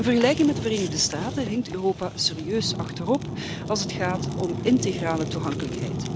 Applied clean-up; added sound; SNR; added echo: none; Fire; 5 dB; none.